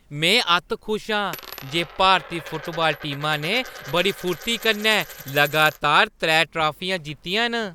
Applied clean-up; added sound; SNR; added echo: none; Coin (dropping); 18 dB; none.